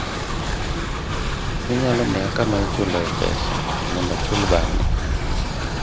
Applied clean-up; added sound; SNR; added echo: none; Train; -3 dB; none.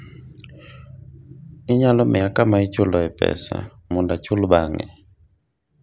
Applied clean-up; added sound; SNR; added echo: none; none; none; none.